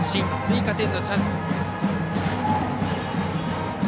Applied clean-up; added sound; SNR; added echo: none; none; none; none.